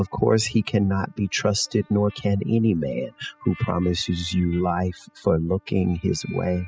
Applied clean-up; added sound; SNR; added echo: classical method spectral subtraction.